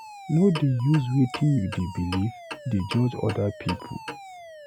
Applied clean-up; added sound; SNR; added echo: none; Clock + Alarm; 13 dB; none.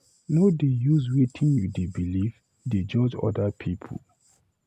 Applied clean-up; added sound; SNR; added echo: none; none; none; none.